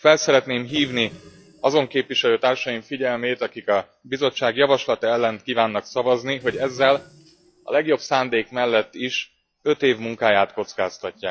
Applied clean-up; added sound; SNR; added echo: classical method log-MMSE.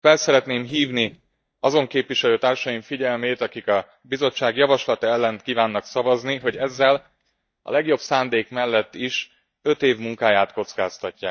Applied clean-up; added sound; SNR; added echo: neural mask model DeepFilterNet 3.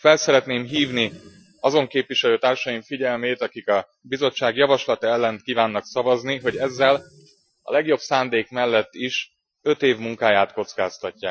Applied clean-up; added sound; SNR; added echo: classical method Wiener filter.